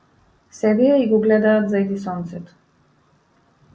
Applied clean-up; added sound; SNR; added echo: none; none; none; none.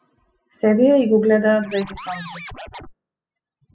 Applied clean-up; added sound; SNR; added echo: classical method spectral subtraction.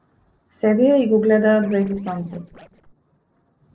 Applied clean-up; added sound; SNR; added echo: neural separator model SepFormer DNS4.